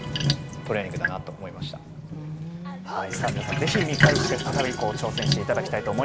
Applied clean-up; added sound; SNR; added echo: none; Sink (filling or washing); -1 dB; none.